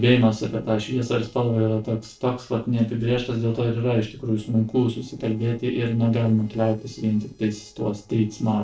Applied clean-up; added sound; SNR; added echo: neural separator model SepFormer DNS4.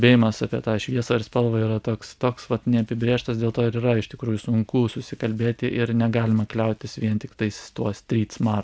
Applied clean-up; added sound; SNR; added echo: none; none; none; none.